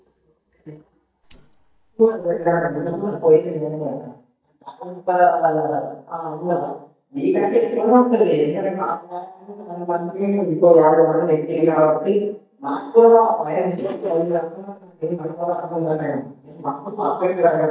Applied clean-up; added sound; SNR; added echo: neural mask model DeepFilterNet 3.